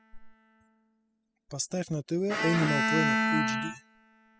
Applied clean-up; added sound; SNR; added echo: classical method spectral subtraction.